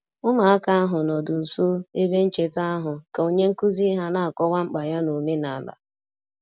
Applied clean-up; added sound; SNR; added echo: none; none; none; none.